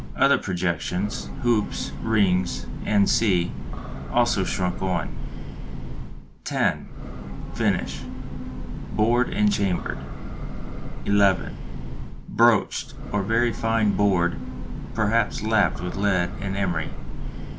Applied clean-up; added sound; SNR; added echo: none; Train / Breathing; 5 dB; none.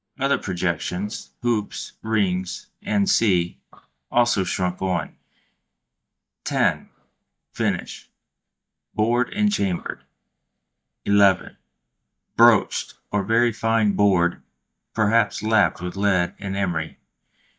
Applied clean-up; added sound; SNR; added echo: neural mask model DeepFilterNet 3.